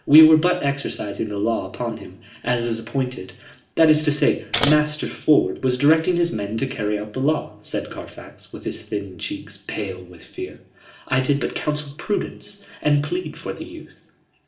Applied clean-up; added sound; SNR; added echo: none; Scissors; 1 dB; reverberation time 0.5 s.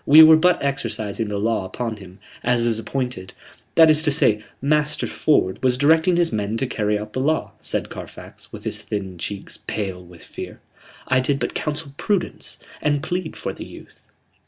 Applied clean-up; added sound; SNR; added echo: none; none; none; none.